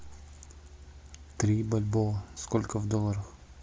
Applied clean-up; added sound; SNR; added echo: none; Truck; 18 dB; none.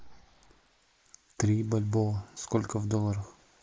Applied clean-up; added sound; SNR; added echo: neural mask model Resemble Enhance denoiser.